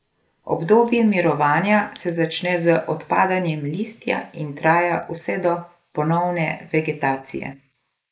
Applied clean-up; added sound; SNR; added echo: neural mask model Resemble Enhance denoiser.